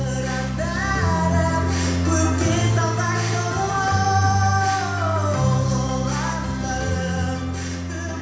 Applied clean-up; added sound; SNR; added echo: none; none; none; reverberation time 1.1 s.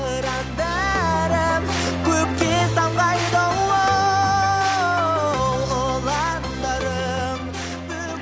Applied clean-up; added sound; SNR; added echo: none; none; none; none.